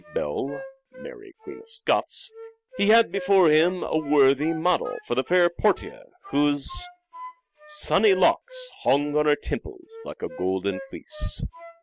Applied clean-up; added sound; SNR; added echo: none; Wind instrument, woodwind instrument; 18 dB; none.